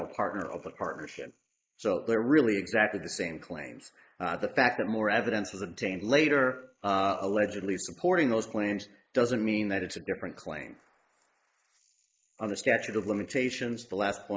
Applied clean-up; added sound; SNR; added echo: neural mask model Resemble Enhance denoiser.